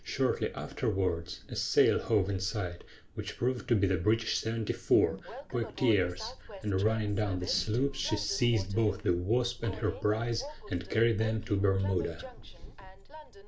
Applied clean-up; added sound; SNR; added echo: none; Train; 16 dB; reverberation time 0.3 s.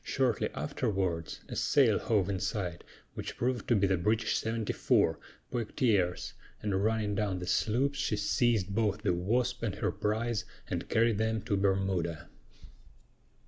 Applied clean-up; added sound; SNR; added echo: none; none; none; none.